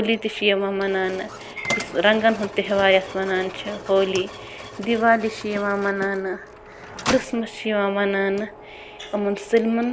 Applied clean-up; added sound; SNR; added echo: none; Mechanisms; 14 dB; none.